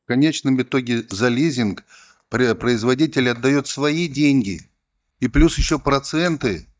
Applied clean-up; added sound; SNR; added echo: neural mask model DeepFilterNet 3.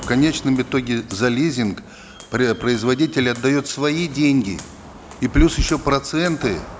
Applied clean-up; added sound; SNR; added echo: none; Walk, footsteps; 18 dB; none.